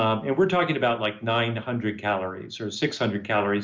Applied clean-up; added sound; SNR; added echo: none; none; none; none.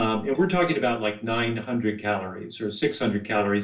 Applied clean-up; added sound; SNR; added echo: neural separator model SepFormer DNS4.